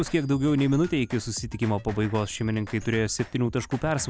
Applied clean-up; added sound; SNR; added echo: none; Drum kit; 17 dB; none.